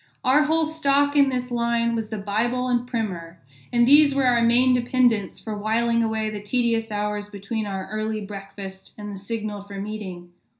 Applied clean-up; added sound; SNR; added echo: none; none; none; reverberation time 0.5 s.